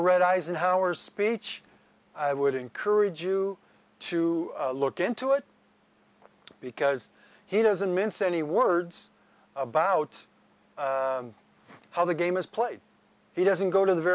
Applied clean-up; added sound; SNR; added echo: none; none; none; none.